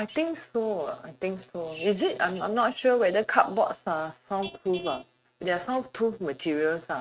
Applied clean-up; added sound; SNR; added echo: neural mask model RNNoise.